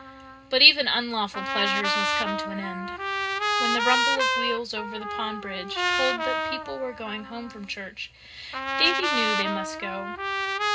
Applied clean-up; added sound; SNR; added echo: none; Trumpet; 0 dB; reverberation time 0.2 s.